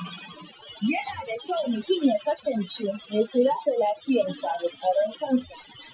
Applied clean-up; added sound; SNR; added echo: classical method Wiener filter.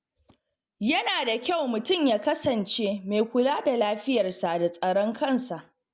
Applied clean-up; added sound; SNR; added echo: none; none; none; none.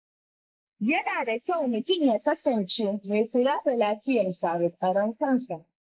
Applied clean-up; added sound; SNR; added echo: neural mask model Resemble Enhance denoiser.